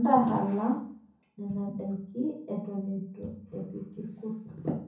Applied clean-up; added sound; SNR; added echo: none; none; none; reverberation time 0.6 s.